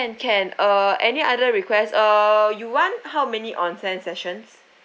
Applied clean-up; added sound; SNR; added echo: none; none; none; none.